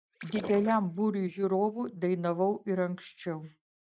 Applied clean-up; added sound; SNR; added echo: neural mask model RNNoise.